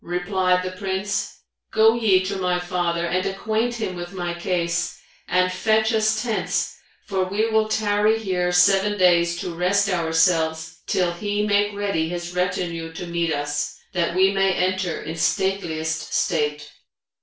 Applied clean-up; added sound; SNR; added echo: none; none; none; reverberation time 0.3 s.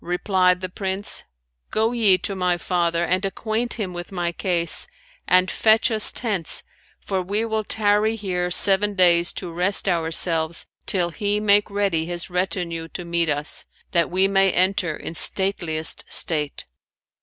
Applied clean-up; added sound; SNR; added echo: none; none; none; none.